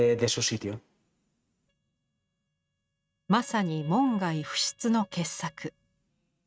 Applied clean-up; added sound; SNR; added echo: neural mask model RNNoise.